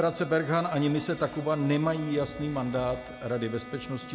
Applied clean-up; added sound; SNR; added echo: none; Bowed string instrument; 17 dB; none.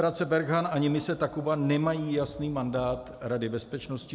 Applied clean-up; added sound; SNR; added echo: none; none; none; none.